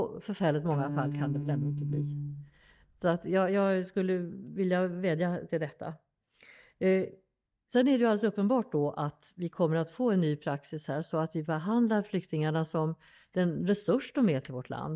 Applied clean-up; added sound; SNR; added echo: neural mask model DeepFilterNet 3.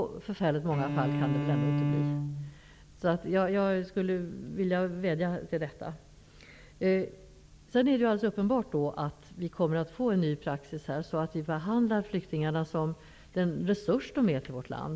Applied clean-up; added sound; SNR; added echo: none; Bowed string instrument; 2 dB; none.